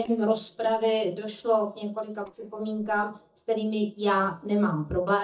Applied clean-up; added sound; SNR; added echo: neural mask model DeepFilterNet 3.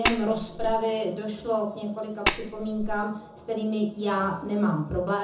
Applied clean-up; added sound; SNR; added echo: none; Tap; 2 dB; reverberation time 0.5 s.